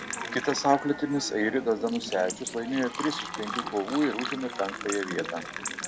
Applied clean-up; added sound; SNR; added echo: none; Chatter / Chirp, tweet / Livestock, farm animals, working animals + Fill (with liquid); 7 dB; none.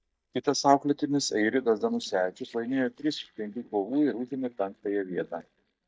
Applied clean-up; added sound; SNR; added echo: neural mask model DeepFilterNet 3.